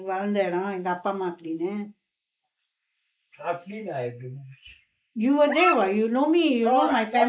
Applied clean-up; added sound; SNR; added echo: neural mask model Resemble Enhance denoiser.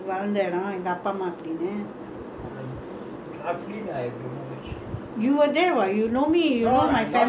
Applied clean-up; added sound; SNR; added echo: none; none; none; none.